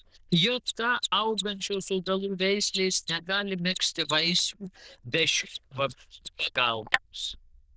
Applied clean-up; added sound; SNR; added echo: neural diffusion model UNIVERSE++.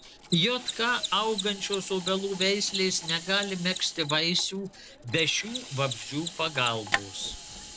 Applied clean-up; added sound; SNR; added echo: none; Mechanisms + Hiss; 9 dB; none.